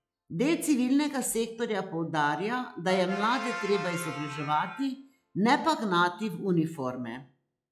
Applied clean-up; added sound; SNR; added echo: classical method log-MMSE.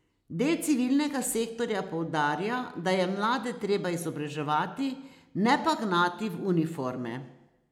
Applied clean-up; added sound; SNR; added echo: none; none; none; none.